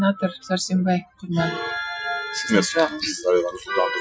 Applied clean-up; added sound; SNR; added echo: classical method Wiener filter.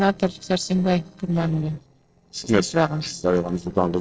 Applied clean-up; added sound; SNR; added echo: neural separator model SepFormer DNS4.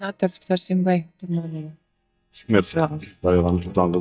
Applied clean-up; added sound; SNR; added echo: neural mask model DeepFilterNet 3.